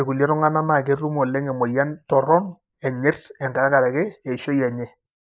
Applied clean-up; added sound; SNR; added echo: neural mask model Resemble Enhance denoiser.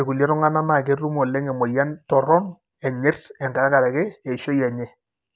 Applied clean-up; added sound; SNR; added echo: none; none; none; none.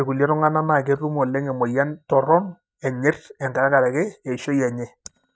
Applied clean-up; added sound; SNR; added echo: neural mask model DeepFilterNet 3.